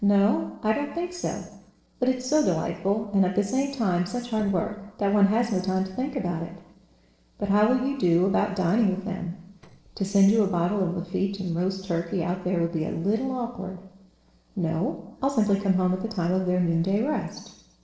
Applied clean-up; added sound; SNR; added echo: neural separator model SepFormer DNS4.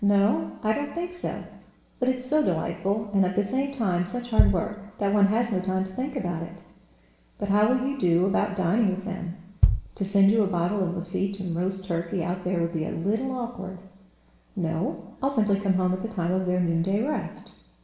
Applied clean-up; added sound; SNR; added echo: none; Bass drum; 2 dB; reverberation time 0.9 s.